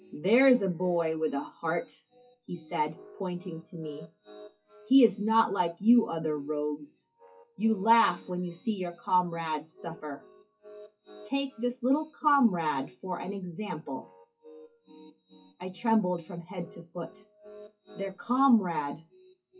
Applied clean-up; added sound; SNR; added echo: classical method WPE with log-MMSE.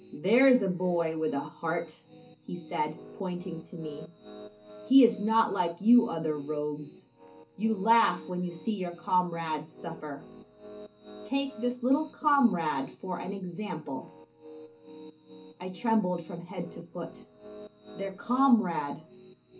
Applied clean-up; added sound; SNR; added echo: none; Piano; 19 dB; reverberation time 0.3 s.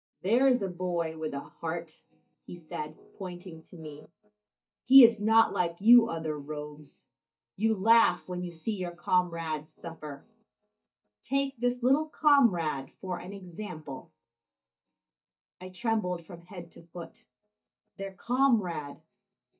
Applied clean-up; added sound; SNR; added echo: neural mask model DeepFilterNet 3.